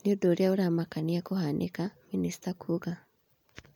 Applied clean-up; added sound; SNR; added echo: none; none; none; none.